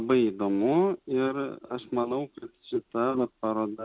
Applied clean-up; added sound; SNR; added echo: none; none; none; none.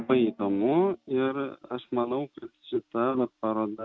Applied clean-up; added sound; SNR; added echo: neural mask model RNNoise.